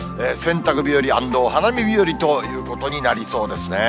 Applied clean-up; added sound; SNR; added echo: none; none; none; none.